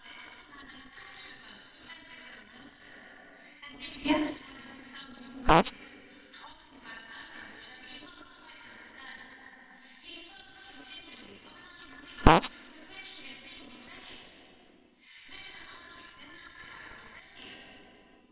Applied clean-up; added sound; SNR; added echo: neural separator model SepFormer WHAMR!.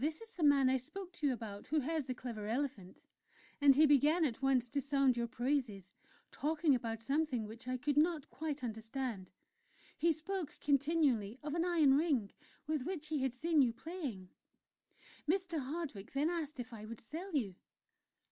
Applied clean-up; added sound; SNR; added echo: none; none; none; none.